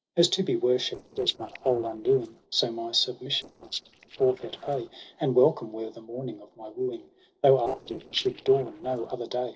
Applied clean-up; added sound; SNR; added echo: neural separator model SepFormer DNS4.